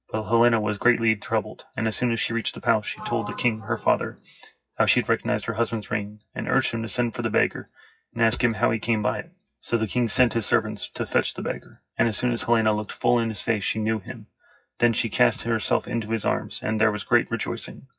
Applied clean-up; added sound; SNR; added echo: classical method WPE with log-MMSE.